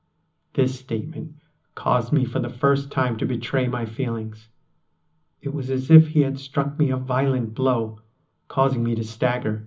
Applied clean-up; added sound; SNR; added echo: none; none; none; reverberation time 0.4 s.